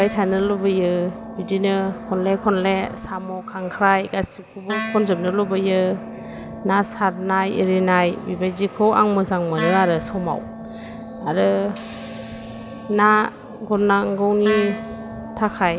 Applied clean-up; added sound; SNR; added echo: none; Wind instrument, woodwind instrument; 13 dB; none.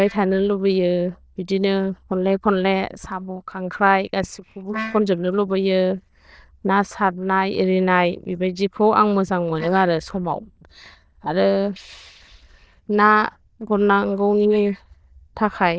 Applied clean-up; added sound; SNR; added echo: neural diffusion model UNIVERSE++.